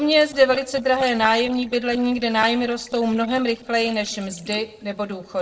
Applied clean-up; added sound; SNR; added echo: neural separator model SepFormer DNS4.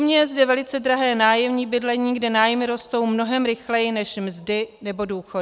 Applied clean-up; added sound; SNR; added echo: none; none; none; none.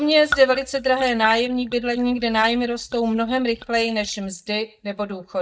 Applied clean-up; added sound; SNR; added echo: neural mask model DeepFilterNet 3.